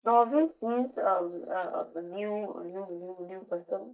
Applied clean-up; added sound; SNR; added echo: neural mask model DeepFilterNet 3.